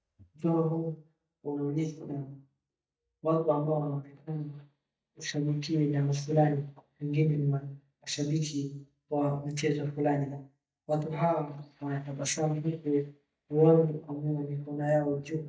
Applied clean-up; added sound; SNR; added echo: neural mask model DeepFilterNet 3.